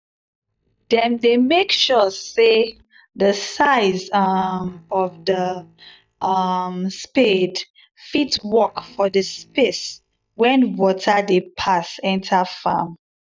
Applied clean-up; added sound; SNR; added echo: neural mask model DeepFilterNet 3.